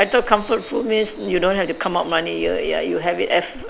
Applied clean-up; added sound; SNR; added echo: none; Hands; 18 dB; none.